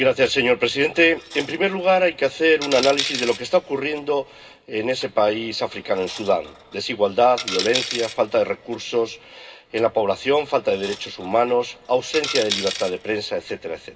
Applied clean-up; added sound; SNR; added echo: none; Coin (dropping); 12 dB; reverberation time 0.2 s.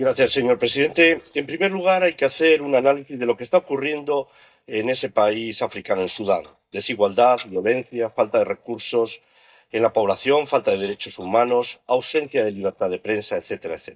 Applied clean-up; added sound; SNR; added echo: neural mask model DeepFilterNet 3.